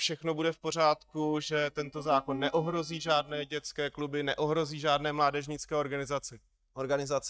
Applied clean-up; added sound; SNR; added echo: neural mask model DeepFilterNet 3.